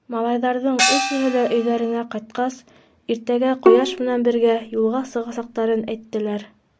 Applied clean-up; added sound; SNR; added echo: none; Gong + Bowed string instrument; 2 dB; none.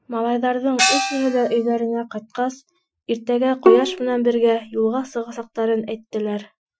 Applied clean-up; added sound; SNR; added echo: classical method Wiener filter.